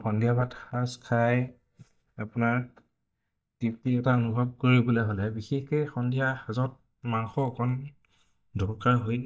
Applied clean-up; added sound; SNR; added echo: neural mask model DeepFilterNet 3.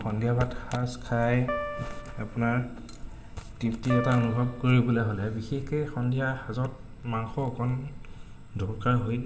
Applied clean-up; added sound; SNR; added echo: none; Piano; 10 dB; reverberation time 0.9 s.